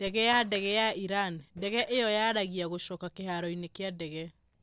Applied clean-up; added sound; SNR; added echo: neural separator model SepFormer DNS4.